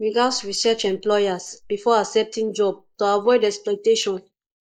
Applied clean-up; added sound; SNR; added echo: neural mask model Resemble Enhance denoiser.